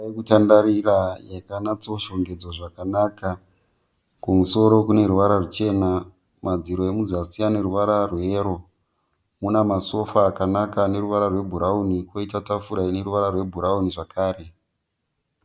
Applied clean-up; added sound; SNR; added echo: none; none; none; none.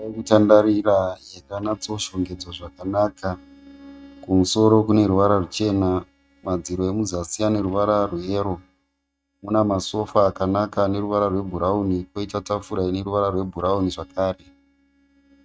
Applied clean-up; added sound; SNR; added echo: neural mask model RNNoise.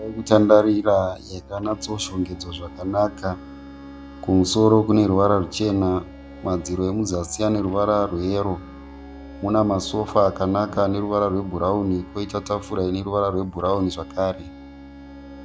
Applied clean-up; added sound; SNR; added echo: none; Bowed string instrument + Musical instrument; 18 dB; none.